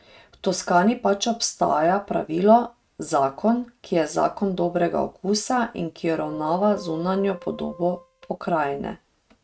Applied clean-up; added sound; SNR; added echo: neural mask model RNNoise.